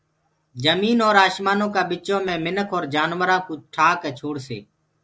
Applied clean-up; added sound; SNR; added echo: neural separator model SepFormer DNS4.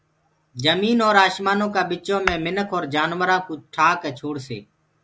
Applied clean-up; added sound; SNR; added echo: none; Tap / Hammer; 13 dB; none.